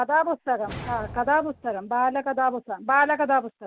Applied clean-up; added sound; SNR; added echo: none; Whoosh, swoosh, swish; 16 dB; none.